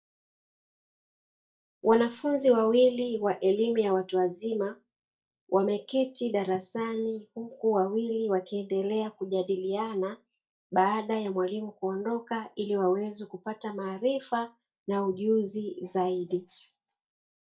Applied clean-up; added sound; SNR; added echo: neural mask model DeepFilterNet 3.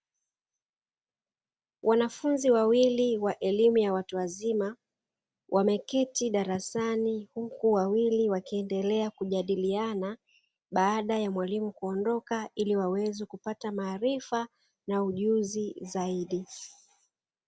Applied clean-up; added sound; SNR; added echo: none; none; none; none.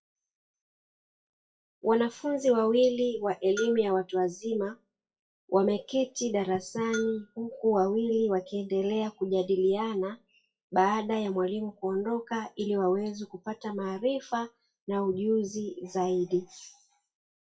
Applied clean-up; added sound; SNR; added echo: classical method WPE with log-MMSE.